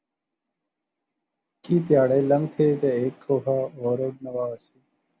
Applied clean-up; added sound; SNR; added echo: none; none; none; none.